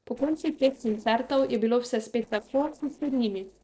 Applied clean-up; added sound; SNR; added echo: neural separator model SepFormer DNS4.